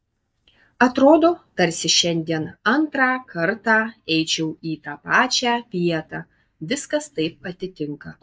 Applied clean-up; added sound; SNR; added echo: neural mask model DeepFilterNet 3.